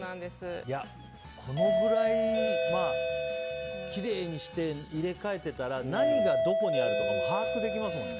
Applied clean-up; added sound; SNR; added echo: none; Doorbell; -4 dB; none.